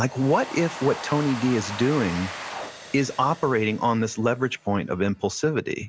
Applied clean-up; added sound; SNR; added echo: none; Domestic sounds, home sounds; 14 dB; none.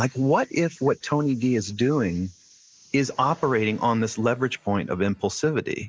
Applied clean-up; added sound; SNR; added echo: neural mask model Resemble Enhance denoiser.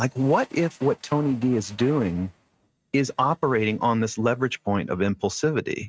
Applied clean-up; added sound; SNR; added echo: neural mask model RNNoise.